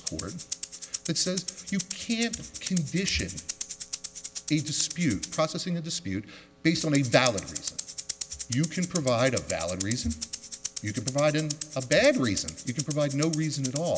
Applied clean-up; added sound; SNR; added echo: none; Rattle (instrument); 9 dB; none.